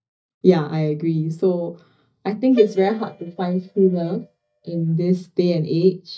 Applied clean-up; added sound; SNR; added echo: neural mask model DeepFilterNet 3.